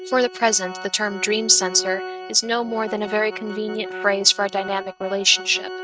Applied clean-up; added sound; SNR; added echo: neural mask model RNNoise.